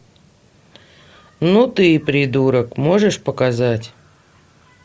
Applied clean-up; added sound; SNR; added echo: none; none; none; none.